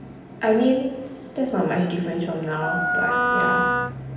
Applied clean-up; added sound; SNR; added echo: none; Wind instrument, woodwind instrument; -2 dB; reverberation time 0.9 s.